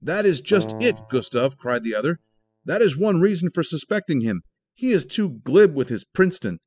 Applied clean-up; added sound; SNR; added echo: classical method spectral subtraction.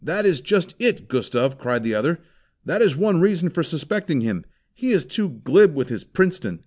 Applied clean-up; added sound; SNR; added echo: none; none; none; none.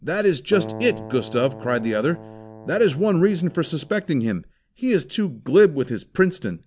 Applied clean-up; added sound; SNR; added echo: none; Keyboard (musical); 15 dB; none.